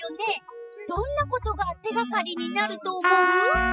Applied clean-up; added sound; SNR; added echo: classical method spectral subtraction.